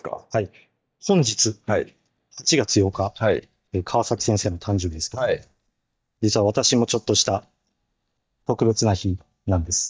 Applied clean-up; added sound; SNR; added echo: neural mask model DeepFilterNet 3.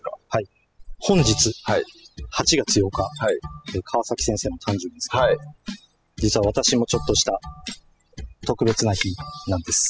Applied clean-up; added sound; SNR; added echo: classical method spectral subtraction.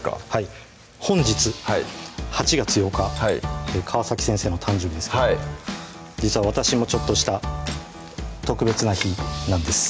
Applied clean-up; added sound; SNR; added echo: none; none; none; none.